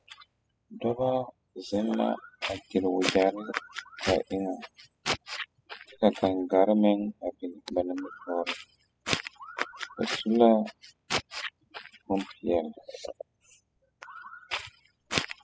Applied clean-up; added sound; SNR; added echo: classical method spectral subtraction.